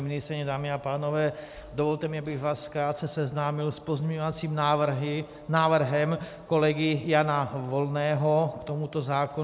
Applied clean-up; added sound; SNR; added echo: none; none; none; none.